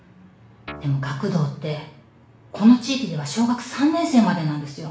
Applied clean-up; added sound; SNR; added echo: none; Guitar; 19 dB; reverberation time 0.5 s.